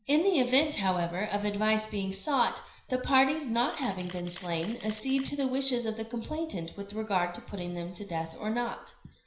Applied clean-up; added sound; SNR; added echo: none; Camera; 19 dB; reverberation time 0.5 s.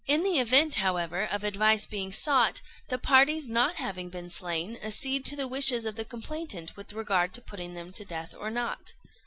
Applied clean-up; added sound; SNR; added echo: none; none; none; none.